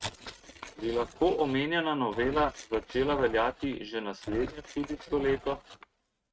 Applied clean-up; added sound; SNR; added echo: neural mask model RNNoise.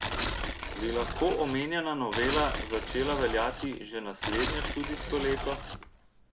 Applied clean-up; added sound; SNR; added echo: none; Tearing; 3 dB; none.